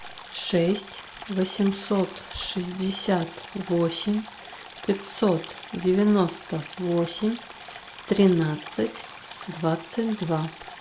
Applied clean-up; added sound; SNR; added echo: none; Stream; 16 dB; none.